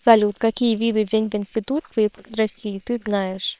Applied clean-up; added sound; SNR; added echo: neural separator model SepFormer WHAM!.